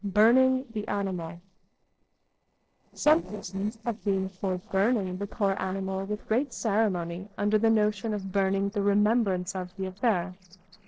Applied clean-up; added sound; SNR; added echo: neural separator model SepFormer DNS4.